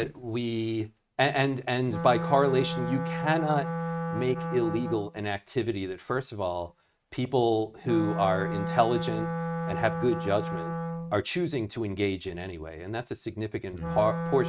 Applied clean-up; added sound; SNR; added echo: neural mask model RNNoise.